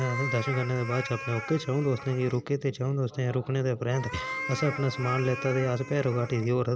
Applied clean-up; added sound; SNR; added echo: none; Meow; 11 dB; none.